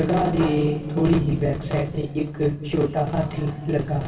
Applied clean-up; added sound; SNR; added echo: none; none; none; reverberation time 2.3 s.